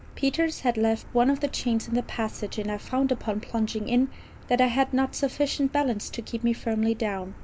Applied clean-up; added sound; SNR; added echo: none; Car; 16 dB; none.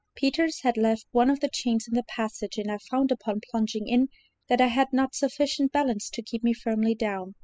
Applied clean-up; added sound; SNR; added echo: classical method spectral subtraction.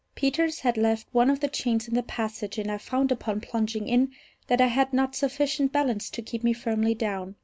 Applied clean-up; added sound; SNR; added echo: none; none; none; none.